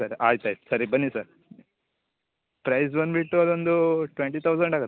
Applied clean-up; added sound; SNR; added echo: none; none; none; none.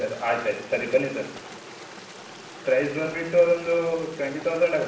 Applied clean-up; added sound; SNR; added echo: none; Stream; 16 dB; reverberation time 0.7 s.